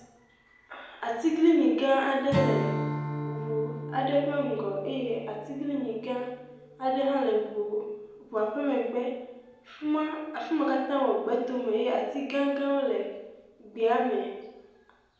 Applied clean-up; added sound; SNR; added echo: none; Strum; 10 dB; reverberation time 0.9 s.